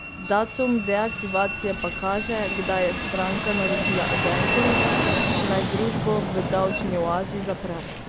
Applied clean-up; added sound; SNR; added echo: none; Train + Fixed-wing aircraft, airplane; -1 dB; none.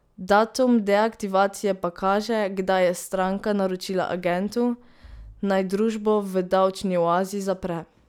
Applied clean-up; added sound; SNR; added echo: none; none; none; none.